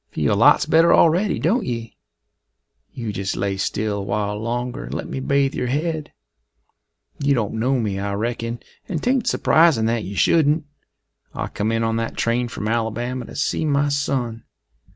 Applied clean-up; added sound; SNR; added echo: none; none; none; none.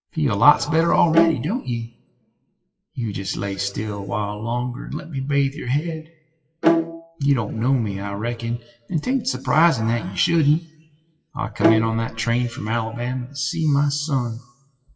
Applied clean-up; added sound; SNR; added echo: classical method WPE with log-MMSE.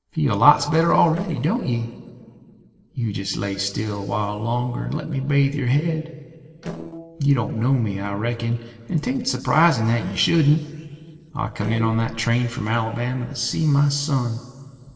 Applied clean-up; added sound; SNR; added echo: neural separator model SepFormer DNS4.